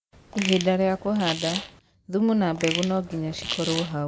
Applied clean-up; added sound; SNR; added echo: none; Fart; 8 dB; none.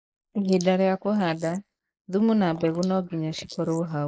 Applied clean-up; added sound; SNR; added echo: neural mask model Resemble Enhance denoiser.